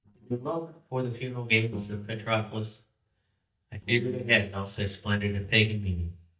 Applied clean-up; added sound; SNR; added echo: neural mask model DeepFilterNet 3.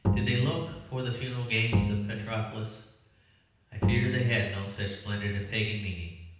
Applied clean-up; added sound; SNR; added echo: none; Bowed string instrument; 0 dB; reverberation time 0.9 s.